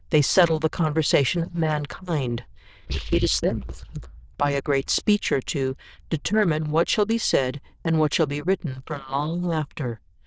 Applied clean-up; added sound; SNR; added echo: neural diffusion model UNIVERSE++.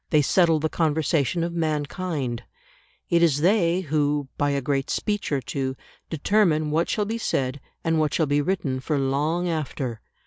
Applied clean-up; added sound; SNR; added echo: none; none; none; none.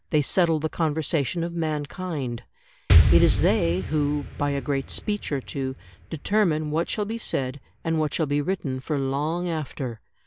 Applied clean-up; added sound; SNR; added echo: none; Explosion; 3 dB; none.